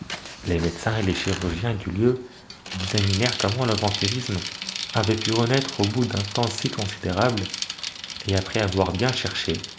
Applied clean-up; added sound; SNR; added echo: none; Bicycle; 8 dB; none.